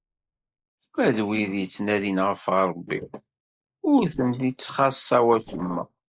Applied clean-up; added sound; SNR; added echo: neural mask model Resemble Enhance denoiser.